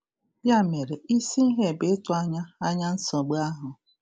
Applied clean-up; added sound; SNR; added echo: none; none; none; none.